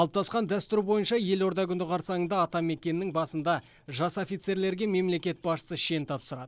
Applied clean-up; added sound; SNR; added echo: neural separator model SepFormer DNS4.